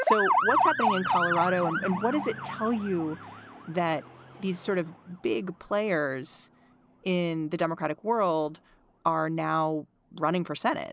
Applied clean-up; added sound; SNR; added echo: none; Motor vehicle (road) / Siren; 4 dB; none.